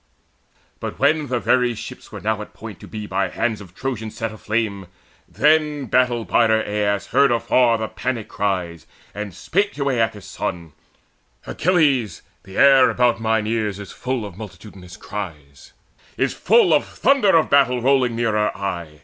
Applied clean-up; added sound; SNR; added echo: none; none; none; none.